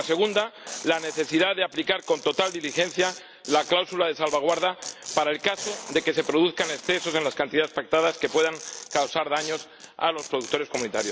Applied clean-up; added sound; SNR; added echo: none; Tearing; 15 dB; none.